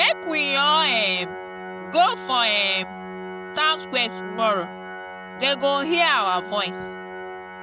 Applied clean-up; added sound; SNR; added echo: none; Organ; 11 dB; none.